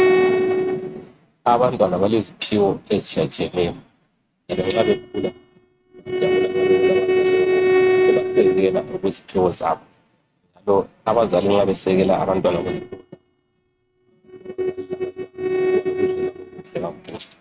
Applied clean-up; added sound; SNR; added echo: neural mask model RNNoise.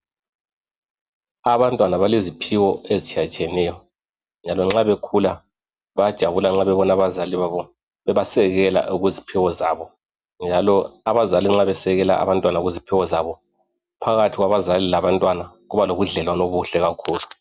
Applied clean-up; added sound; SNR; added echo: none; none; none; none.